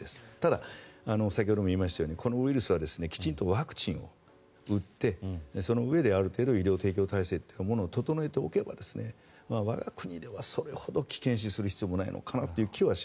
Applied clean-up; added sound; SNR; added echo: none; none; none; none.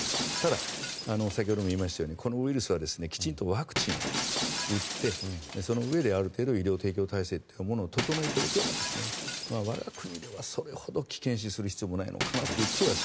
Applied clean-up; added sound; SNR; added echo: none; Shatter; 5 dB; none.